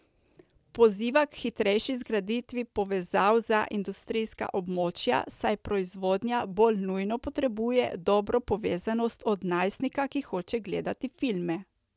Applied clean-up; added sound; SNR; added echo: none; none; none; none.